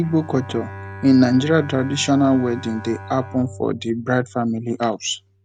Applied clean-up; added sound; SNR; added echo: none; Bowed string instrument; 16 dB; none.